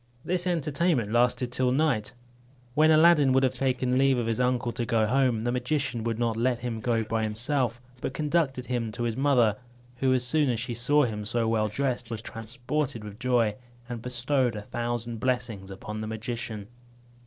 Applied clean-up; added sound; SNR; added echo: neural separator model SepFormer DNS4.